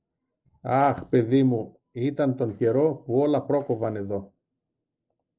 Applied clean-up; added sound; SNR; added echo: neural separator model SepFormer DNS4.